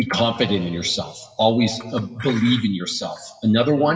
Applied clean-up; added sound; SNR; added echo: classical method WPE with log-MMSE.